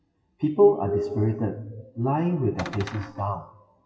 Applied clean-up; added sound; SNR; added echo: classical method WPE with log-MMSE.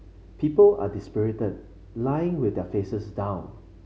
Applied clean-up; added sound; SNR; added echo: none; none; none; none.